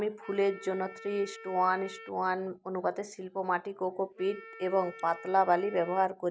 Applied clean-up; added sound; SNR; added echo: none; Wind instrument, woodwind instrument; 18 dB; none.